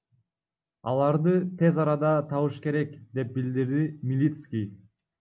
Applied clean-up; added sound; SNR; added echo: none; none; none; none.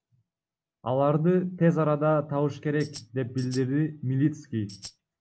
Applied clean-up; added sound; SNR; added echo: none; Tambourine; 18 dB; none.